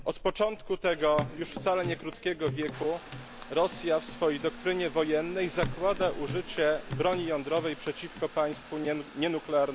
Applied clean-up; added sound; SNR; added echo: none; Trickle, dribble / Bathtub (filling or washing) / Water tap, faucet + Hands / Wood; 11 dB; none.